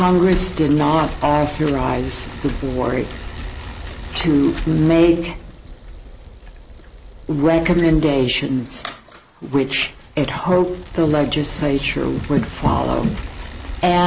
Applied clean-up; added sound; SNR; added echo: none; Bicycle; 12 dB; none.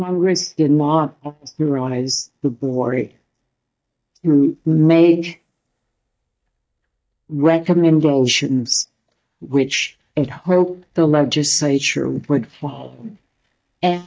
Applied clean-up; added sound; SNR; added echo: neural mask model DeepFilterNet 3.